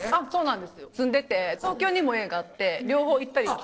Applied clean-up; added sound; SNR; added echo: neural separator model SepFormer DNS4.